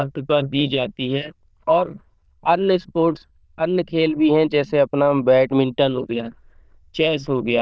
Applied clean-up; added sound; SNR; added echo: neural diffusion model UNIVERSE++.